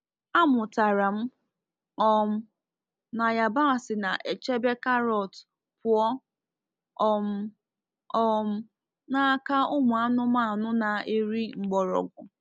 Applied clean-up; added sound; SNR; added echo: none; none; none; none.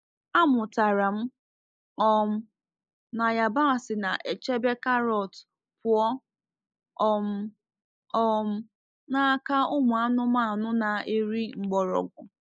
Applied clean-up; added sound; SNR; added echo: neural mask model Resemble Enhance denoiser.